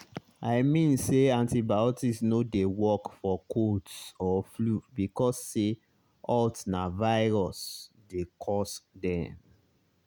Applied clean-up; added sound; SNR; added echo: none; none; none; none.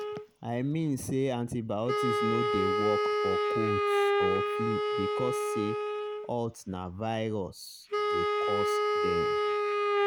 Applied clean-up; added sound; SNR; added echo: none; Wind instrument, woodwind instrument; -4 dB; none.